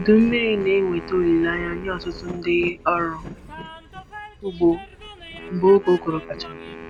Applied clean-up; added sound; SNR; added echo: none; Train + Wind instrument, woodwind instrument; 15 dB; none.